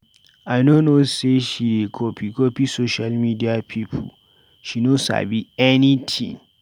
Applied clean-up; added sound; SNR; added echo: none; none; none; none.